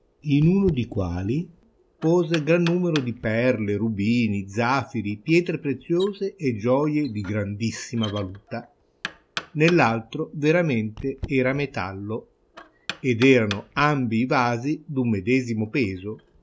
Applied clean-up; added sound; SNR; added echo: none; Knock; 18 dB; none.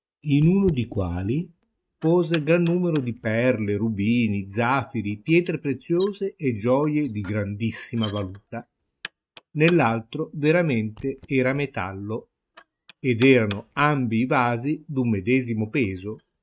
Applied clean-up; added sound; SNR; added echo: neural mask model RNNoise.